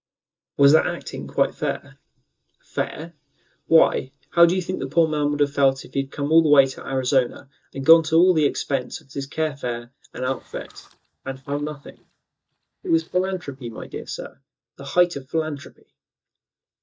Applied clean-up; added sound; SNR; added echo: neural mask model DeepFilterNet 3.